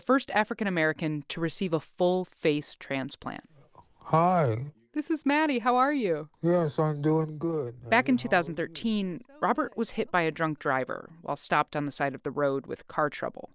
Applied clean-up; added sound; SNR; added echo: none; none; none; none.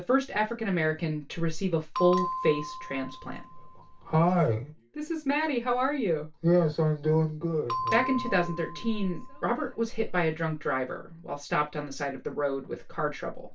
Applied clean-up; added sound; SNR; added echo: none; Bell; 8 dB; reverberation time 0.2 s.